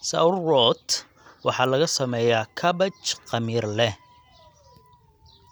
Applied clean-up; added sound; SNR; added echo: none; none; none; none.